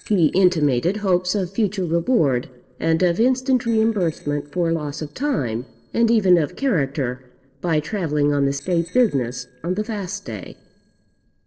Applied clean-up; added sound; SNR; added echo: neural separator model SepFormer DNS4.